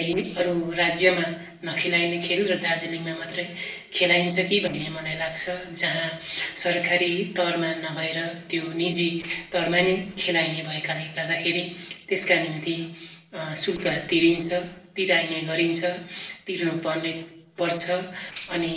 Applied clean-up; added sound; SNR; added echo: neural separator model SepFormer DNS4.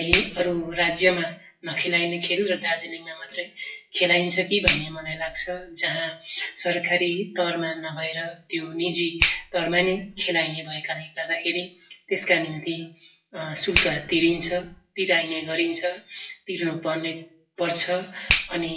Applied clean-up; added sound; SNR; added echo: classical method WPE with log-MMSE.